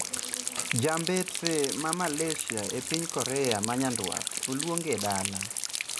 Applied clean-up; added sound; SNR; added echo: none; Rain; 1 dB; none.